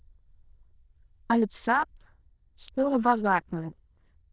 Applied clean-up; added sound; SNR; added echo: neural diffusion model UNIVERSE++.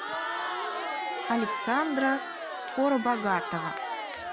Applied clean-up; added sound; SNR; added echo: none; Crowd; 3 dB; none.